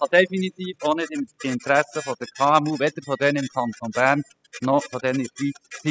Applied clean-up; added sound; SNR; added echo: classical method spectral subtraction.